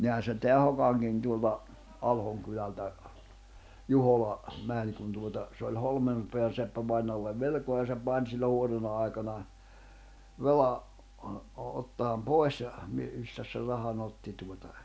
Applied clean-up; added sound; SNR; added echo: none; none; none; none.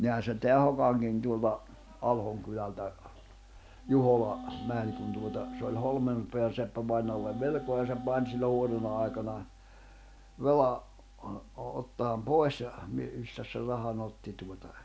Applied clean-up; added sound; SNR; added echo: none; Wind instrument, woodwind instrument; 11 dB; none.